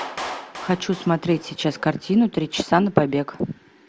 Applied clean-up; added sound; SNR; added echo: none; Clapping; 16 dB; none.